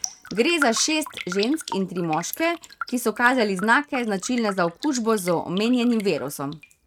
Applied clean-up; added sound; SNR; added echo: neural mask model RNNoise.